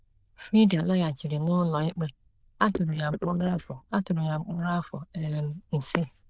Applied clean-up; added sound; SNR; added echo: neural diffusion model UNIVERSE++.